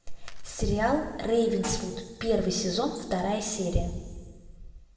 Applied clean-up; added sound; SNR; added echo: none; Snare drum; 18 dB; reverberation time 1.4 s.